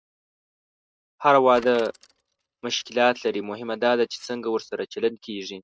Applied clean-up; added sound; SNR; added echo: neural mask model RNNoise.